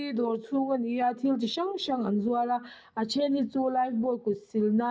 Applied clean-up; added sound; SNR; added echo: none; none; none; none.